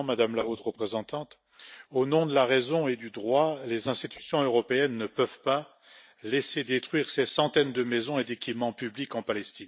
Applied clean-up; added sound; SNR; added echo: neural mask model DeepFilterNet 3.